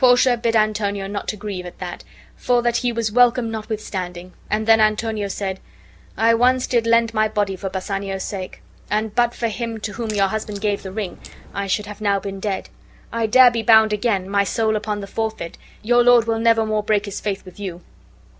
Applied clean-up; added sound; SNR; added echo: none; Crack; 18 dB; none.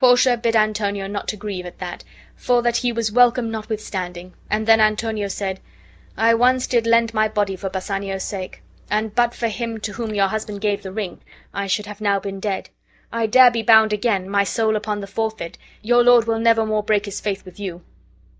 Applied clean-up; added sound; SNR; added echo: neural mask model DeepFilterNet 3.